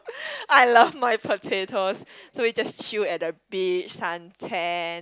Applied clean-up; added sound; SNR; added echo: none; none; none; none.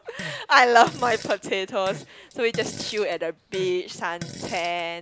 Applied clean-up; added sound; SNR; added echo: none; Fart; 16 dB; none.